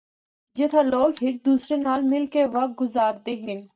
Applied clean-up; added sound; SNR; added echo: neural mask model DeepFilterNet 3.